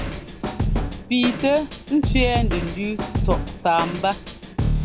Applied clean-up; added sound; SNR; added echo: none; Drum kit; 1 dB; none.